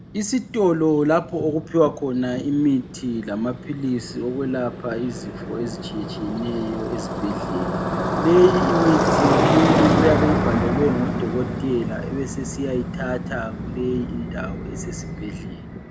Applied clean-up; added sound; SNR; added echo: none; Motorcycle; 1 dB; reverberation time 0.3 s.